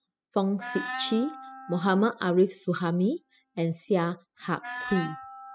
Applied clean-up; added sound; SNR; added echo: classical method spectral subtraction.